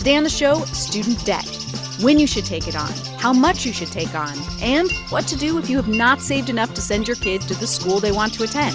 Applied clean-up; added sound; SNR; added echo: none; Chink, clink + Bird; 13 dB; none.